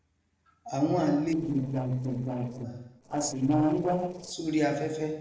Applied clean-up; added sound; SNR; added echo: neural separator model SepFormer DNS4.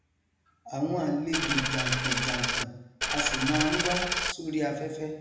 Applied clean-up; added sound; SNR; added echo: none; Coin (dropping); -3 dB; reverberation time 0.9 s.